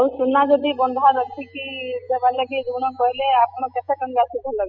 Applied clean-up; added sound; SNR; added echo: classical method spectral subtraction.